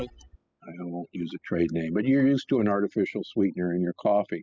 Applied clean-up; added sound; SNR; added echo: classical method spectral subtraction.